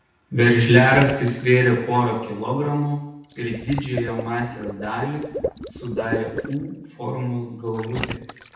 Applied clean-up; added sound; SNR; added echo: none; Water / Liquid; 12 dB; reverberation time 0.9 s.